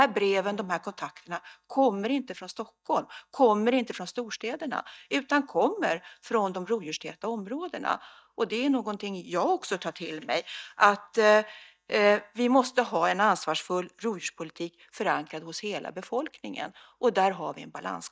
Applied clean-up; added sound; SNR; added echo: neural mask model DeepFilterNet 3.